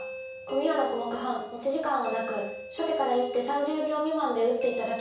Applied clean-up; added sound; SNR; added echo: none; Doorbell; 10 dB; reverberation time 0.7 s.